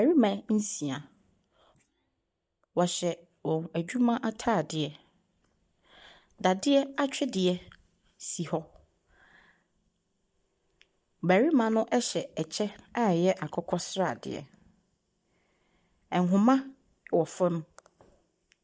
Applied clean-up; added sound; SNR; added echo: neural mask model DeepFilterNet 3.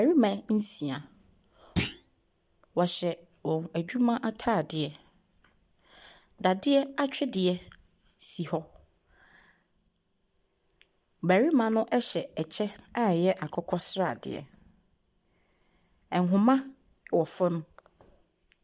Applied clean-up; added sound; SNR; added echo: none; Thump, thud; 3 dB; none.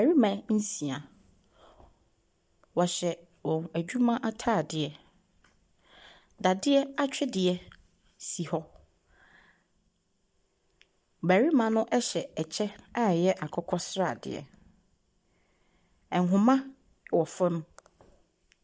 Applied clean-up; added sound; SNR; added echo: none; none; none; none.